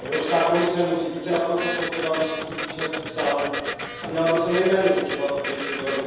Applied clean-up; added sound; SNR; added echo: none; Printer; 7 dB; reverberation time 1.2 s.